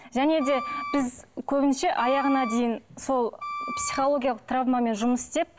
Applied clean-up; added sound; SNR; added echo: none; Wind instrument, woodwind instrument; 10 dB; none.